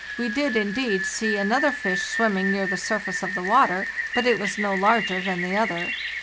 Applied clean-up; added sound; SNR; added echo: none; Rain; 4 dB; none.